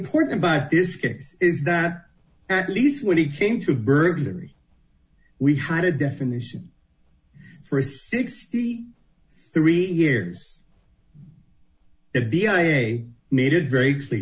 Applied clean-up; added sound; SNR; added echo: none; none; none; none.